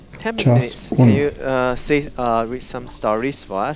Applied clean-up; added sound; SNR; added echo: none; Clock; -1 dB; none.